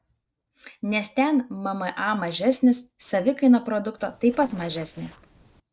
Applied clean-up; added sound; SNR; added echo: neural separator model SepFormer DNS4.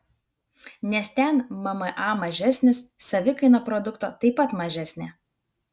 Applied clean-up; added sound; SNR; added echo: none; none; none; none.